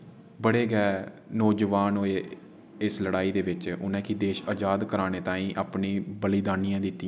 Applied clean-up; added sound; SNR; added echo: none; none; none; none.